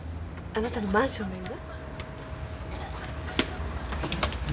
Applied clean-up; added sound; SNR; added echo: none; Wind instrument, woodwind instrument + Cough; 15 dB; none.